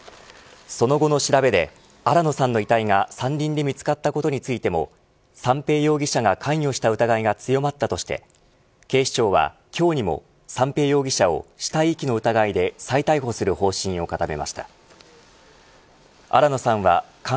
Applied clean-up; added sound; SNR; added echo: none; none; none; none.